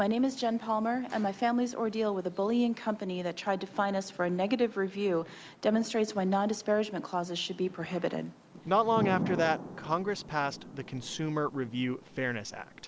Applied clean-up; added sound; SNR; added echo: none; Thunder / Rain; 14 dB; none.